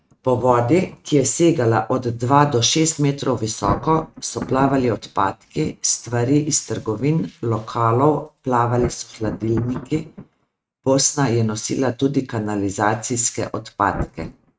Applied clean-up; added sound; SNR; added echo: neural mask model RNNoise.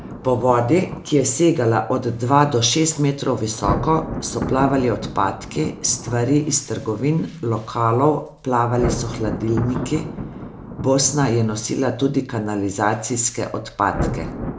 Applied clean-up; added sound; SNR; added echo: none; Thunder; 10 dB; none.